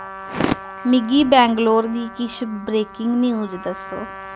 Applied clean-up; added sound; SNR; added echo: none; Trumpet; 16 dB; none.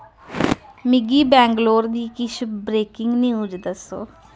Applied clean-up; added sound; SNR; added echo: none; none; none; none.